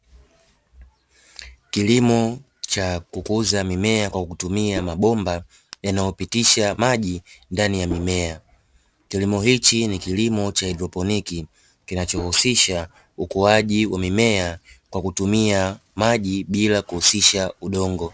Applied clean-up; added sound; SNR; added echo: none; Whoosh, swoosh, swish; 12 dB; none.